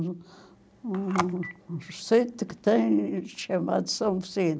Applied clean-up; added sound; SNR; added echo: none; Telephone; 11 dB; none.